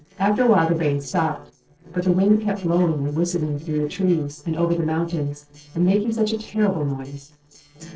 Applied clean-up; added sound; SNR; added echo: neural separator model SepFormer DNS4.